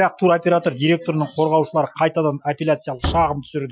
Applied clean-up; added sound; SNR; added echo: classical method Wiener filter.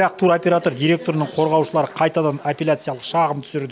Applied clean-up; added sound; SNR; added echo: none; none; none; none.